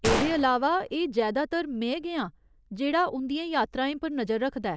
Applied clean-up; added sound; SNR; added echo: none; Gunshot, gunfire; 7 dB; none.